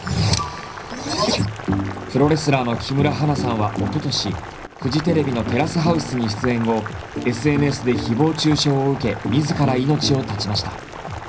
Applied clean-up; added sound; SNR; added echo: none; Boiling; 13 dB; reverberation time 0.4 s.